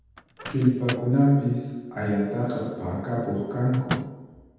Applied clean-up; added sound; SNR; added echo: none; Microwave oven; 13 dB; reverberation time 1.2 s.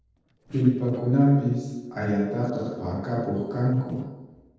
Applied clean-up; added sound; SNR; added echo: neural separator model SepFormer DNS4.